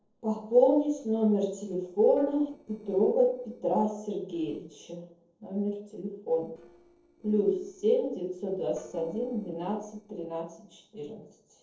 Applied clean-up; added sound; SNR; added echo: neural separator model SepFormer DNS4.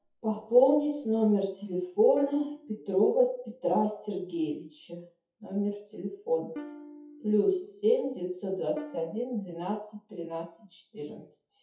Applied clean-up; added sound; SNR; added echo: classical method WPE with log-MMSE.